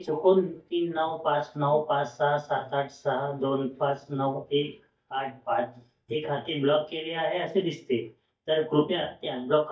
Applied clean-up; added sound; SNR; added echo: neural mask model DeepFilterNet 3.